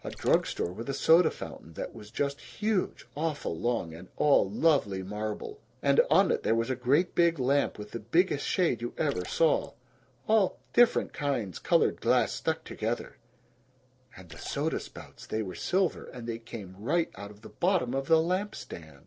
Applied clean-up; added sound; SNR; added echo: neural separator model SepFormer DNS4.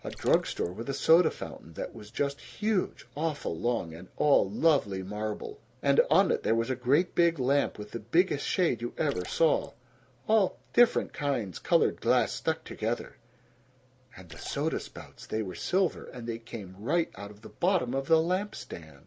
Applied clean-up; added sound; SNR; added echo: none; Splash, splatter; 20 dB; none.